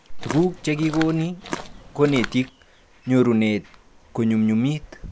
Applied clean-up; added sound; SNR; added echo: none; Walk, footsteps; 11 dB; none.